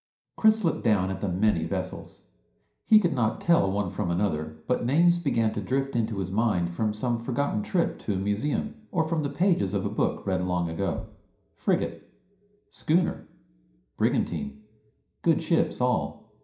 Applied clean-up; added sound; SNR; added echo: none; Bass drum; 19 dB; reverberation time 0.5 s.